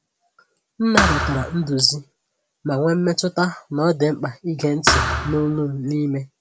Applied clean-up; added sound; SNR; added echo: none; Thump, thud; 1 dB; none.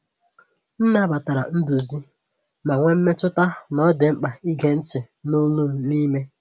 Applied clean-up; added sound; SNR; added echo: none; none; none; none.